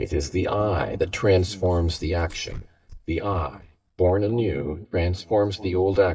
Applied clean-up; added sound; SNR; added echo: neural mask model DeepFilterNet 3.